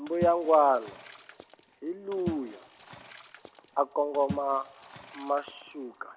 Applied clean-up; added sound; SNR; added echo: none; Water / Splash, splatter; 14 dB; none.